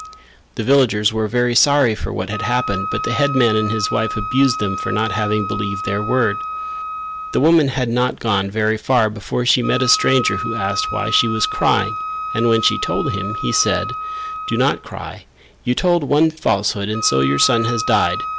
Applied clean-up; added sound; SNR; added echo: none; Wind instrument, woodwind instrument; 8 dB; none.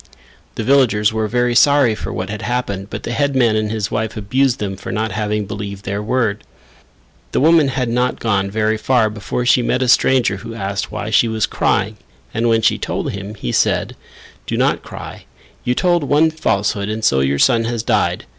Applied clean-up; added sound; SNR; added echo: none; none; none; none.